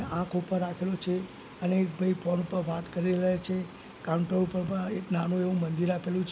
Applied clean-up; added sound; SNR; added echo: none; none; none; none.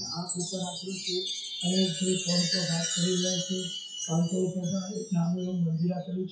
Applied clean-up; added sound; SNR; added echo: classical method WPE with log-MMSE.